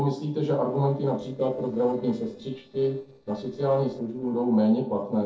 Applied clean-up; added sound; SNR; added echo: neural separator model SepFormer DNS4.